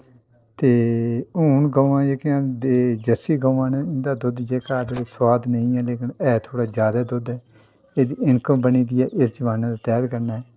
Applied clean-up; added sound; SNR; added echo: neural separator model SepFormer DNS4.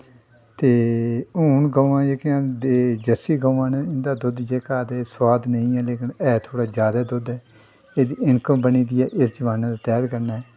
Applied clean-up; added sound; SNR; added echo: none; none; none; none.